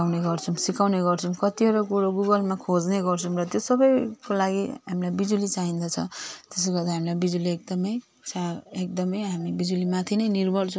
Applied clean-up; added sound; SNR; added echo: none; none; none; none.